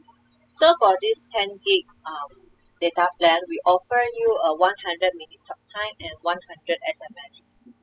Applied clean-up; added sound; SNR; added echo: classical method spectral subtraction.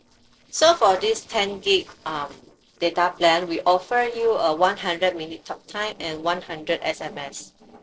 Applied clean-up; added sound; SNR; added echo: neural separator model SepFormer DNS4.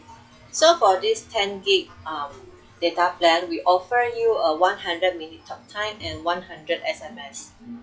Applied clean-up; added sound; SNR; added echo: classical method log-MMSE.